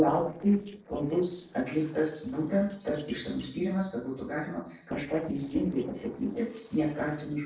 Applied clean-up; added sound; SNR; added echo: neural separator model SepFormer DNS4.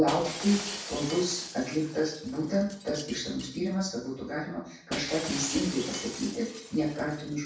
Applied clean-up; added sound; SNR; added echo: none; Shatter; 10 dB; reverberation time 0.6 s.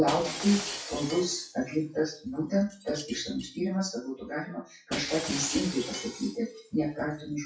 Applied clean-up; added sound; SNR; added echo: classical method WPE with log-MMSE.